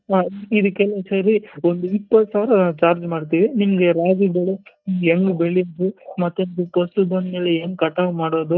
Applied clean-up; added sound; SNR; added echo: neural mask model DeepFilterNet 3.